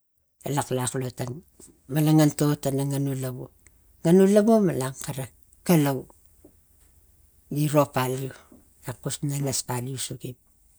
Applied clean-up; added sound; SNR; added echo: none; none; none; none.